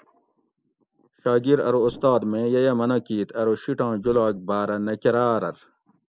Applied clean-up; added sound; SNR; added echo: neural mask model Resemble Enhance denoiser.